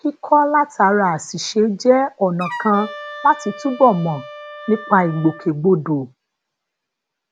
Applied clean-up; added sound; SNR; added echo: none; Wind instrument, woodwind instrument; 15 dB; none.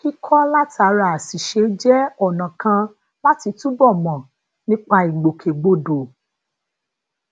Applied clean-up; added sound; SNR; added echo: none; none; none; none.